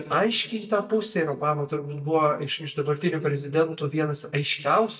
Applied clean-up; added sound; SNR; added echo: neural mask model DeepFilterNet 3.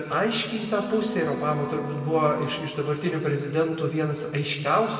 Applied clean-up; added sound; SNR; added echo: none; Bowed string instrument; 10 dB; reverberation time 2.3 s.